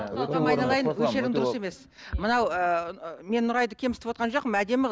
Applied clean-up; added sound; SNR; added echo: none; none; none; none.